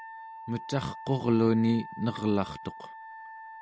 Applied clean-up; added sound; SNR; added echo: none; Wind instrument, woodwind instrument; 14 dB; none.